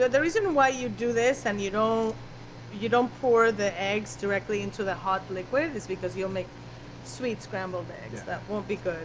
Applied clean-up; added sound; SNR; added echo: none; none; none; none.